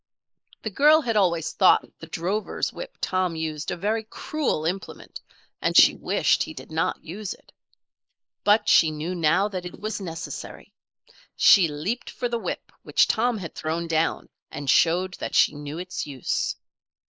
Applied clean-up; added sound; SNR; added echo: neural mask model Resemble Enhance denoiser.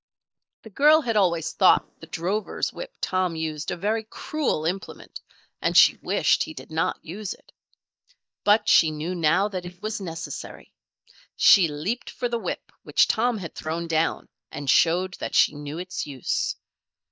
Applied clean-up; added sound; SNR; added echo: neural mask model DeepFilterNet 3.